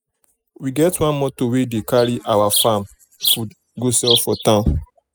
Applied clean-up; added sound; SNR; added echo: classical method spectral subtraction.